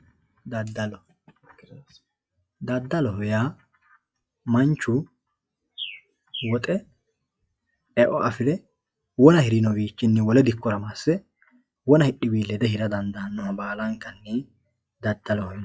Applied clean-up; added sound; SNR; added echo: classical method log-MMSE.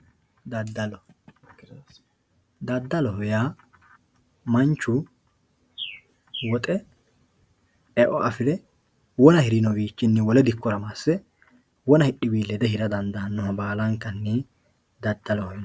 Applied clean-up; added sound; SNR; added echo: none; Bird; 16 dB; none.